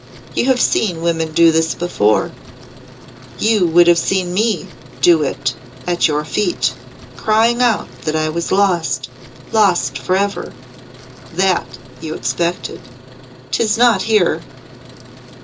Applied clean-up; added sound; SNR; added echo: none; Truck; 18 dB; reverberation time 0.2 s.